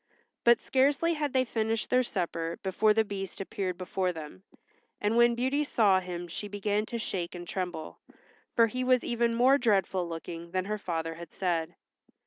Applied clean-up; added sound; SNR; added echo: none; none; none; none.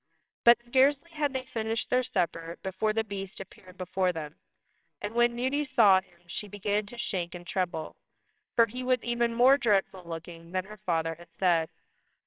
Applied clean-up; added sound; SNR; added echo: neural separator model SepFormer WHAMR!.